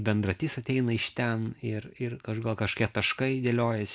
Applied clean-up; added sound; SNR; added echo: none; none; none; none.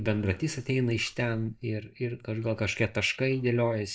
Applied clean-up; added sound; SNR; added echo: neural mask model DeepFilterNet 3.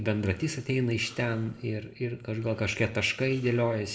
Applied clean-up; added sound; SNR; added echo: neural separator model SepFormer DNS4.